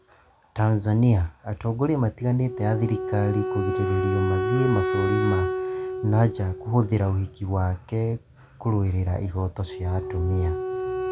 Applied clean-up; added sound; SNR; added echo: none; Wind instrument, woodwind instrument; 6 dB; none.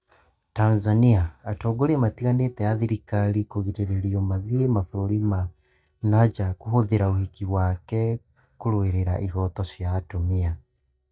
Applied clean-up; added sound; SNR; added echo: neural mask model DeepFilterNet 3.